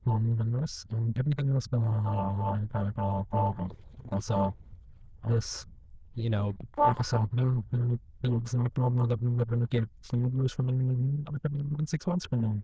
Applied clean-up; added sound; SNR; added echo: neural diffusion model UNIVERSE++.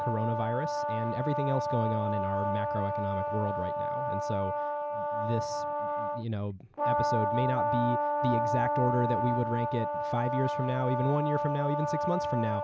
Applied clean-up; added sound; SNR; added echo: none; Brass instrument; -1 dB; none.